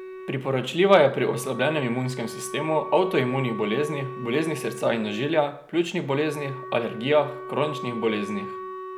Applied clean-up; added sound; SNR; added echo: none; Wind instrument, woodwind instrument; 12 dB; none.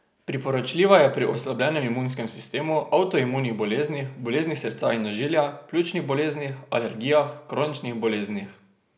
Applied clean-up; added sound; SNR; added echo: none; none; none; none.